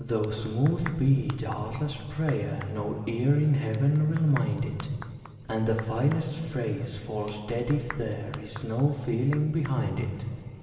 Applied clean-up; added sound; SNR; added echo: none; Clapping; 20 dB; reverberation time 2.6 s.